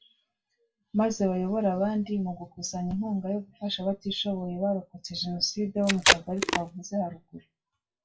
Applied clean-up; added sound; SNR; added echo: classical method WPE with log-MMSE.